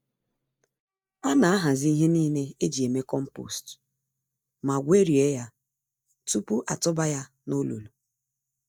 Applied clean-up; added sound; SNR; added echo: neural mask model DeepFilterNet 3.